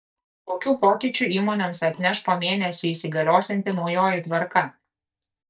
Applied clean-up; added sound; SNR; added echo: neural mask model DeepFilterNet 3.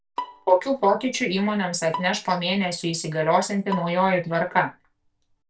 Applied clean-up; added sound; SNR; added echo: none; Bowed string instrument; 16 dB; reverberation time 0.2 s.